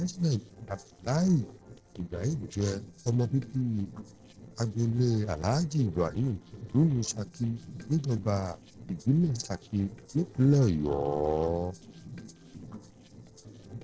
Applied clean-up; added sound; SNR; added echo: neural separator model SepFormer DNS4.